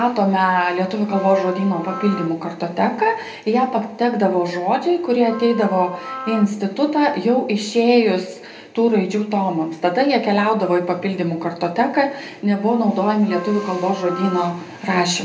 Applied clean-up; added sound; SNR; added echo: none; Wind instrument, woodwind instrument; 14 dB; reverberation time 0.3 s.